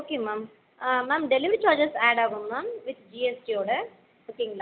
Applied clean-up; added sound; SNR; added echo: none; none; none; none.